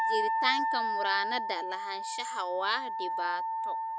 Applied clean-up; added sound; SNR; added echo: none; Wind instrument, woodwind instrument; -3 dB; none.